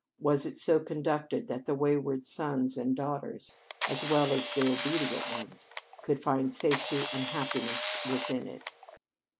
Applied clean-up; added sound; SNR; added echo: none; Camera; 6 dB; none.